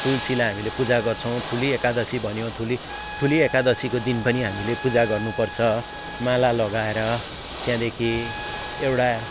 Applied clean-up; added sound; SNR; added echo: none; Ocean / Boat, Water vehicle + Trumpet; 9 dB; none.